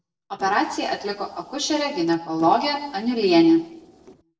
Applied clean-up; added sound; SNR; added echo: neural separator model SepFormer DNS4.